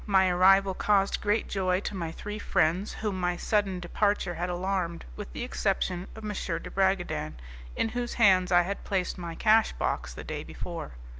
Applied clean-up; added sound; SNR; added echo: none; none; none; none.